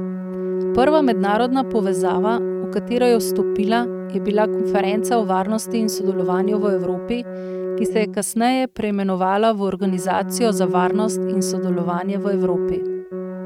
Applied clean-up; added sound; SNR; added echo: neural mask model RNNoise.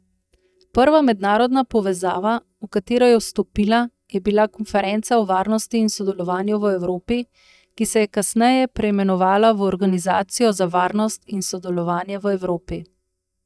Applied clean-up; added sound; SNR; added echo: neural mask model DeepFilterNet 3.